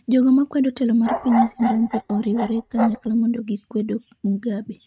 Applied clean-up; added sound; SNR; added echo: neural mask model RNNoise.